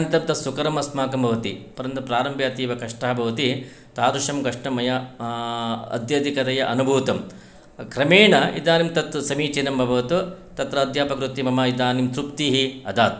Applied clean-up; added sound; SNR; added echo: none; none; none; none.